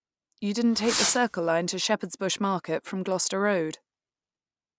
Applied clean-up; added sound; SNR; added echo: none; Fireworks; 1 dB; none.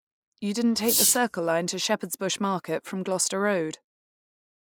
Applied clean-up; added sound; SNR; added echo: neural mask model Resemble Enhance denoiser.